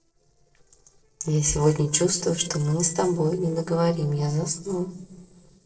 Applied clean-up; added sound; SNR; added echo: neural separator model SepFormer DNS4.